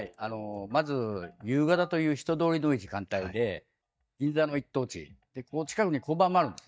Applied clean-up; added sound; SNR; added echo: neural mask model DeepFilterNet 3.